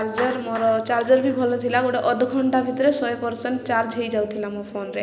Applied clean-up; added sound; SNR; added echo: none; Clapping; 20 dB; none.